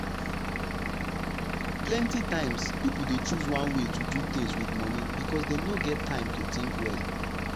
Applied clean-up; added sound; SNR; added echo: none; Engine / Vehicle; -2 dB; none.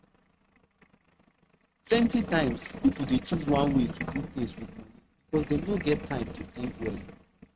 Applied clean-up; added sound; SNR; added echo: neural mask model RNNoise.